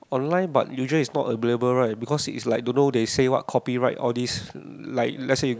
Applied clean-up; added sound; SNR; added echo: none; none; none; none.